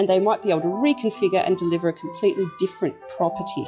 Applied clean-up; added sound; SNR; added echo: classical method log-MMSE.